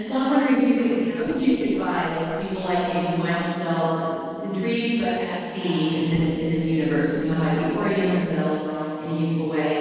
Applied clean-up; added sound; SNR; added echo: neural separator model SepFormer DNS4.